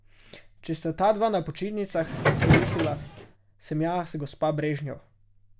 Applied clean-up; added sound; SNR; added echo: none; Subway, metro, underground; -5 dB; none.